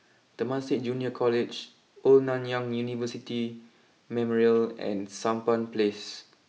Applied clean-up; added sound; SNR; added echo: none; none; none; none.